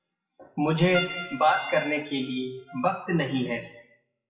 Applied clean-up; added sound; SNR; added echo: classical method WPE with log-MMSE.